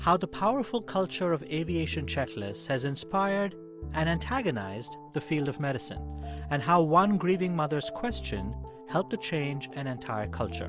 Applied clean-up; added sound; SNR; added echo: none; none; none; none.